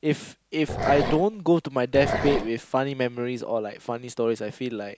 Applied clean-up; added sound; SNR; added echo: none; Growling; 4 dB; none.